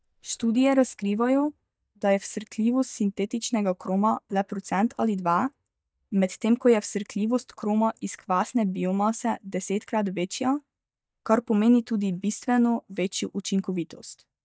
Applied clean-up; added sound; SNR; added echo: neural mask model DeepFilterNet 3.